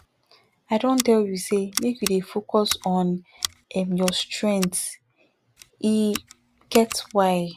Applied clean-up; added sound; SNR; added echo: none; Scissors; 12 dB; none.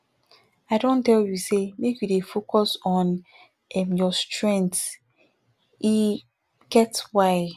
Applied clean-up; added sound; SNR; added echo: none; none; none; none.